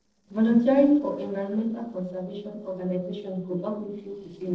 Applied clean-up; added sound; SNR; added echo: neural separator model SepFormer DNS4.